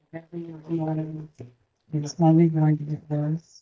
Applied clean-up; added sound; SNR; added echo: neural mask model DeepFilterNet 3.